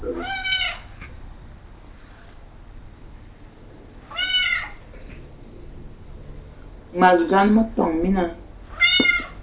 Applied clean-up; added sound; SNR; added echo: none; Meow; 3 dB; reverberation time 0.2 s.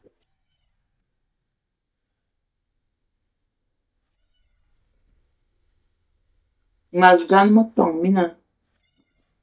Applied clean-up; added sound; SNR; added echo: neural mask model DeepFilterNet 3.